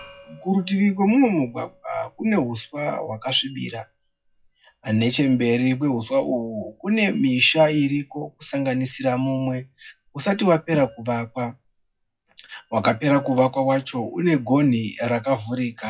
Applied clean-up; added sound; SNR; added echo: classical method WPE with log-MMSE.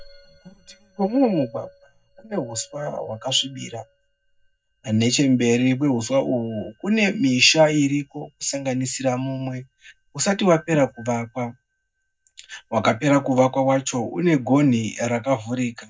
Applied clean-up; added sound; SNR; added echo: neural mask model DeepFilterNet 3.